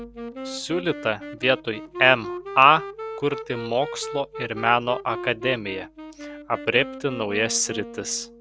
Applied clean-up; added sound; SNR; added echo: none; Wind instrument, woodwind instrument; 11 dB; none.